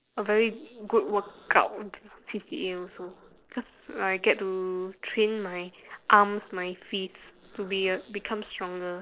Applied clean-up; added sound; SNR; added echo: neural separator model SepFormer DNS4.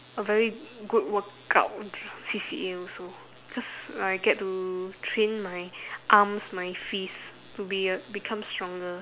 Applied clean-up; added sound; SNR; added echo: none; none; none; none.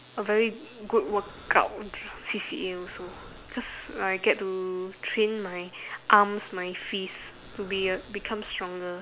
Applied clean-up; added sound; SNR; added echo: none; Breathing; 20 dB; none.